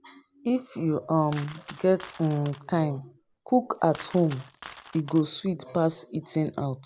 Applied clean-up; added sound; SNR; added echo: none; Coin (dropping); 17 dB; none.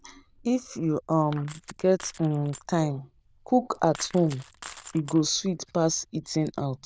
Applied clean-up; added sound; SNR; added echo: neural diffusion model UNIVERSE++.